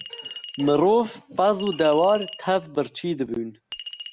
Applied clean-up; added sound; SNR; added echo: none; Chink, clink; 17 dB; none.